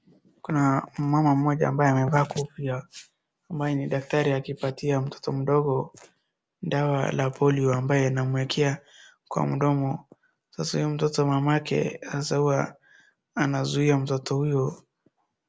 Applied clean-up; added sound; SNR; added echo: none; none; none; none.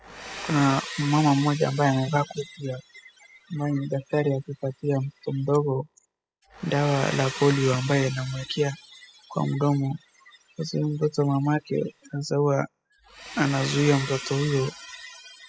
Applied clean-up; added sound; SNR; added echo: classical method spectral subtraction.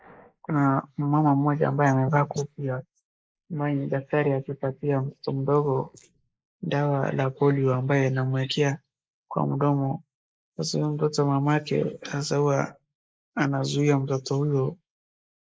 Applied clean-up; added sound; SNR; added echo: neural mask model Resemble Enhance denoiser.